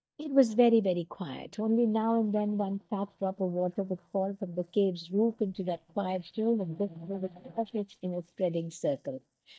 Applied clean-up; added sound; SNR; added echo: neural mask model DeepFilterNet 3.